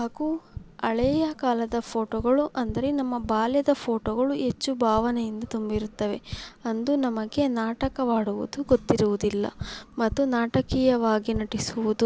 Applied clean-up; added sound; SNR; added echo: none; Tap; 16 dB; none.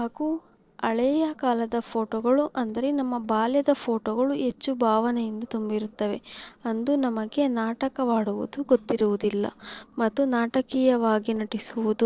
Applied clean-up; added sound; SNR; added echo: neural separator model SepFormer DNS4.